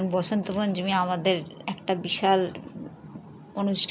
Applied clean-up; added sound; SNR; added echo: none; none; none; none.